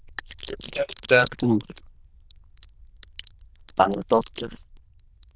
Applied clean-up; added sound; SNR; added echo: neural diffusion model UNIVERSE++.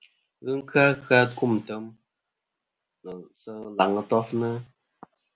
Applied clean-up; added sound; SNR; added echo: none; none; none; none.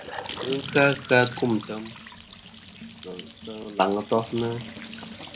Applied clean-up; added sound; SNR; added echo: none; Trickle, dribble / Bathtub (filling or washing) / Sink (filling or washing) / Gurgling / Splash, splatter; 12 dB; none.